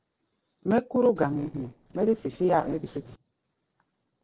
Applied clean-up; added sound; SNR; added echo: neural separator model SepFormer DNS4.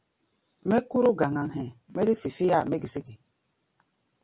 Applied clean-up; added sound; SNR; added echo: none; none; none; none.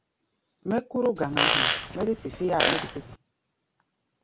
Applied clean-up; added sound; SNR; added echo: none; Fart; -3 dB; none.